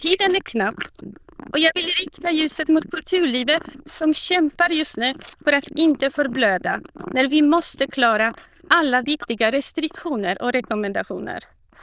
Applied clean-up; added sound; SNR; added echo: neural diffusion model UNIVERSE++.